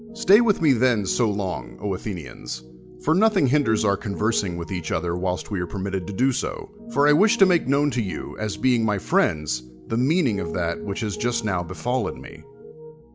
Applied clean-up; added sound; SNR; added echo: none; Piano; 14 dB; none.